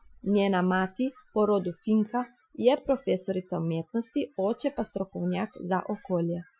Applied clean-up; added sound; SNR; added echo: classical method Wiener filter.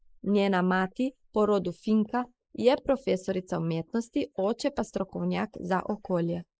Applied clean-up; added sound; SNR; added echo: neural mask model Resemble Enhance denoiser.